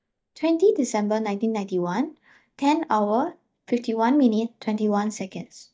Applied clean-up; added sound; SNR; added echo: neural mask model DeepFilterNet 3.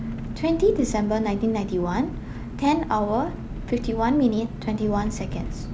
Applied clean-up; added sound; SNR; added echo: none; Engine; 8 dB; none.